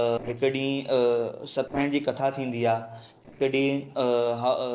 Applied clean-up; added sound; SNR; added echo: neural separator model SepFormer DNS4.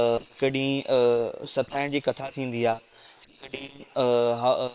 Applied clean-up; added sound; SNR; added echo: neural separator model SepFormer WHAM!.